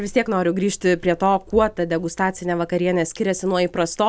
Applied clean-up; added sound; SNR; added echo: none; none; none; none.